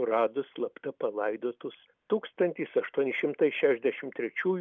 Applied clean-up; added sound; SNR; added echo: none; none; none; none.